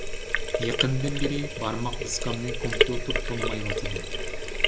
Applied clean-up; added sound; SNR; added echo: none; Sink (filling or washing); -4 dB; none.